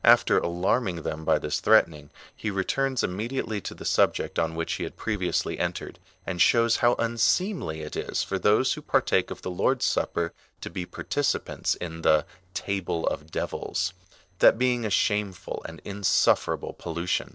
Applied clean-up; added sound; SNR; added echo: neural separator model SepFormer DNS4.